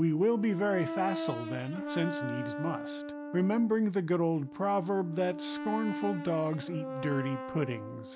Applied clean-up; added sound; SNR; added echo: none; Brass instrument; 8 dB; none.